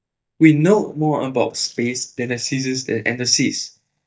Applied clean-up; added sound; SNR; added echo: neural mask model DeepFilterNet 3.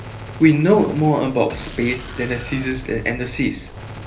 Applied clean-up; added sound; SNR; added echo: none; Gunshot, gunfire; 14 dB; reverberation time 0.3 s.